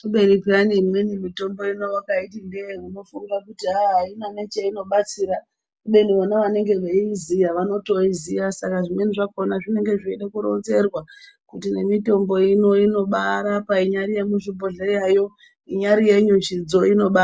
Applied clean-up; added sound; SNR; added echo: none; none; none; none.